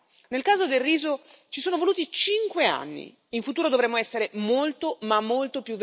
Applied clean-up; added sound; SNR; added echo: none; none; none; none.